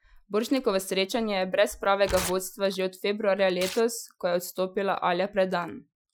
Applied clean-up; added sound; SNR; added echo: classical method Wiener filter.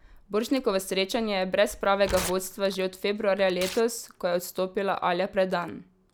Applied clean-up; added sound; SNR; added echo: none; Tearing; 14 dB; none.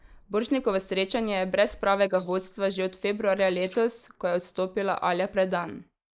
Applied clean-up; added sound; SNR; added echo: neural mask model Resemble Enhance denoiser.